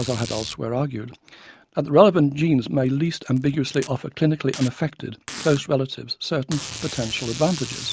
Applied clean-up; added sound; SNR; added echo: none; Packing tape, duct tape; 16 dB; none.